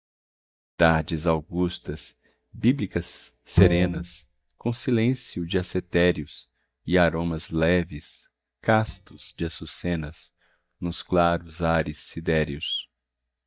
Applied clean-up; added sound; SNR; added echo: neural mask model DeepFilterNet 3.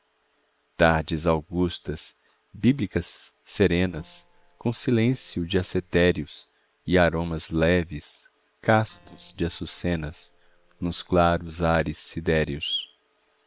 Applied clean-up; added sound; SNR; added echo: neural separator model SepFormer WHAM!.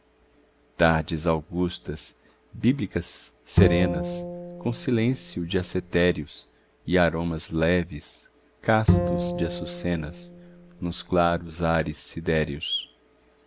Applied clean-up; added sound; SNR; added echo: none; Bowed string instrument; 2 dB; none.